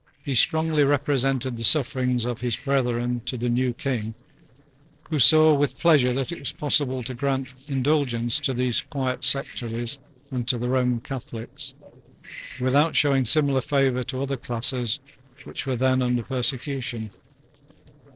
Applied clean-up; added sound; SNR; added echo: neural separator model SepFormer DNS4.